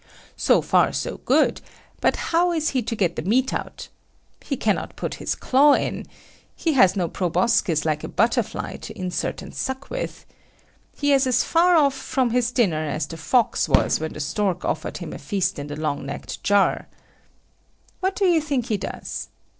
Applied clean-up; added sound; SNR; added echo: neural separator model SepFormer DNS4.